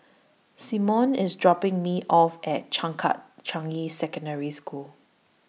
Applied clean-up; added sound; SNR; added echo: none; none; none; none.